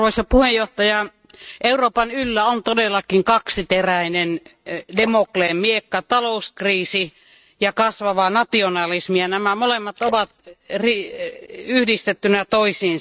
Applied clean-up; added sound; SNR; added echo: neural mask model RNNoise.